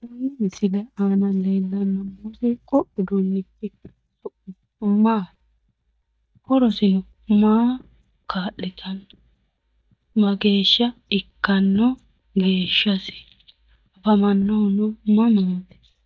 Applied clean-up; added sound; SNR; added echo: neural mask model DeepFilterNet 3.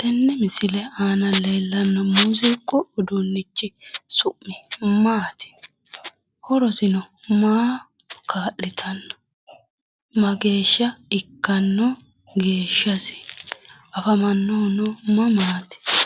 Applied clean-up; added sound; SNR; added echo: none; none; none; none.